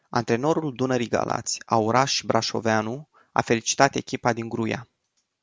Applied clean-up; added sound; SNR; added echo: none; none; none; none.